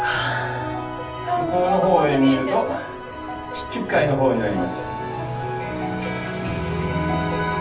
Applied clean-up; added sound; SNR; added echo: none; none; none; reverberation time 0.3 s.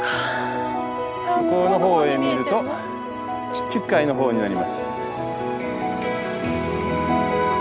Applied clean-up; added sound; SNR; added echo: none; none; none; none.